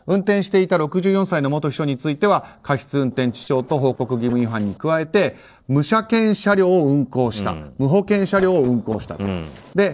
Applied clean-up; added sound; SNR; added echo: neural separator model SepFormer DNS4.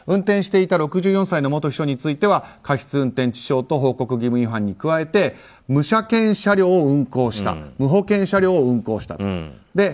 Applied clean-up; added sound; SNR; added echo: none; none; none; none.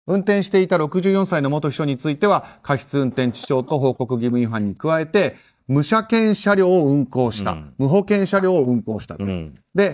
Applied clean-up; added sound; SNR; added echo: neural mask model DeepFilterNet 3.